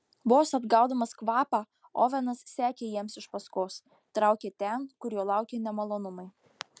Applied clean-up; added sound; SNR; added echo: none; none; none; none.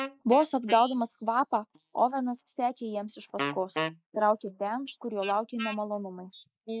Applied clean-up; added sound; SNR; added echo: neural mask model Resemble Enhance denoiser.